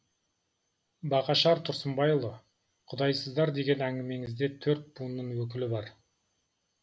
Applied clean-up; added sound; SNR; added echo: none; none; none; none.